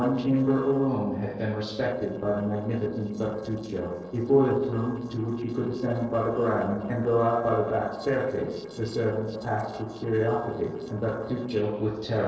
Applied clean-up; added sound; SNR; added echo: neural separator model SepFormer DNS4.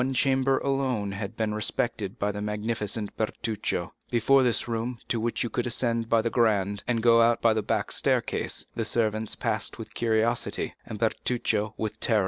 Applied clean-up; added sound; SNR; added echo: none; none; none; none.